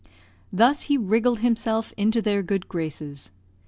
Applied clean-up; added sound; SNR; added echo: none; none; none; none.